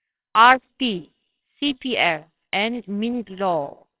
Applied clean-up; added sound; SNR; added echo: neural separator model SepFormer WHAMR!.